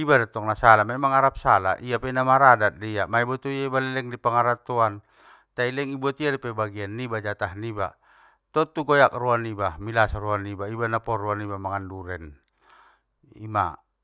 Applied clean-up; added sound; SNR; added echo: none; none; none; none.